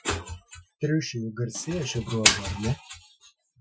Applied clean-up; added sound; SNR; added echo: classical method Wiener filter.